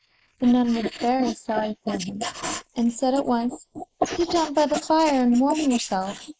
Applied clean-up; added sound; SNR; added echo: neural mask model Resemble Enhance denoiser.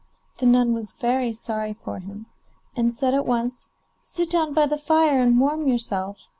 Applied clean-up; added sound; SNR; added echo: none; none; none; none.